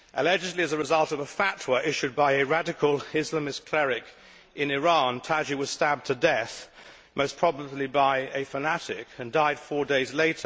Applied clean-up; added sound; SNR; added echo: none; none; none; none.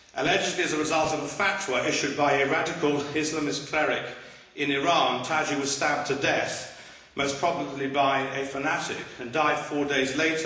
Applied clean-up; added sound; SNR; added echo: none; Fart; 18 dB; reverberation time 1.0 s.